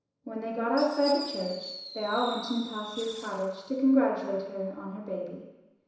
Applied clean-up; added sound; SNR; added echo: none; Fireworks; 12 dB; reverberation time 1.0 s.